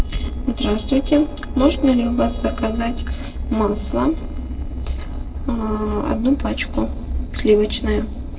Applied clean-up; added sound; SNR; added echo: neural separator model SepFormer DNS4.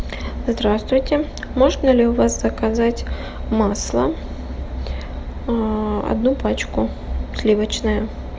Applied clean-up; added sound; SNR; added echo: none; none; none; none.